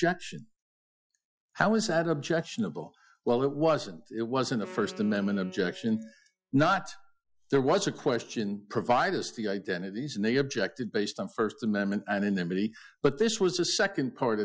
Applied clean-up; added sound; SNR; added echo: classical method Wiener filter.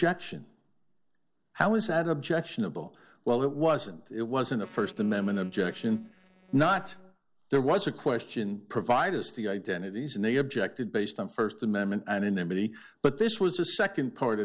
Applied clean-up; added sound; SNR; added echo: neural separator model SepFormer DNS4.